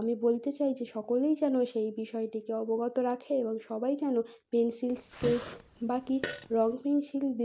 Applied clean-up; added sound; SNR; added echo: none; Fart; 11 dB; none.